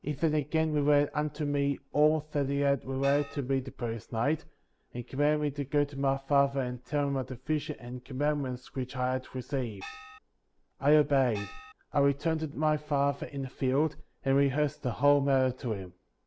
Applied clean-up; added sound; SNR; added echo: none; Gong; 14 dB; none.